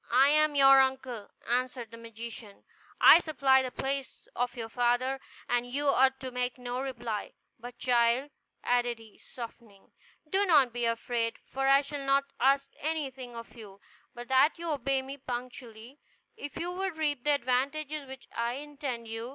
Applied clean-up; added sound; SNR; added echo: none; none; none; none.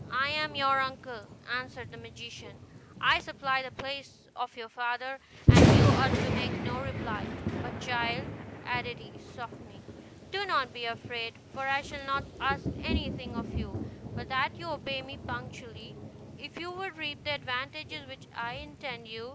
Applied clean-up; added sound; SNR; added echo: none; Thunder; -3 dB; none.